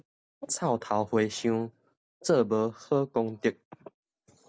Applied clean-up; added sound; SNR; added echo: none; none; none; none.